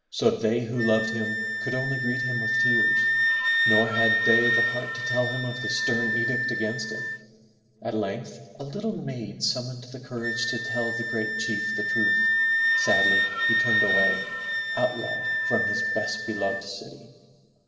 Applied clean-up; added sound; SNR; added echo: none; Wind instrument, woodwind instrument; -3 dB; reverberation time 2.1 s.